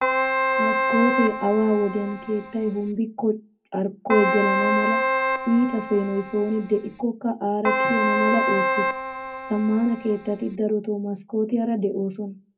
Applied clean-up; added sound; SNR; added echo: none; Keyboard (musical); 0 dB; reverberation time 0.3 s.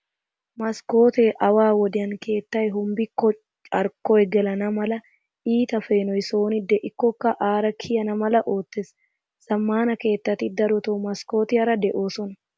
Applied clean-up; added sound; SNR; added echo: none; none; none; none.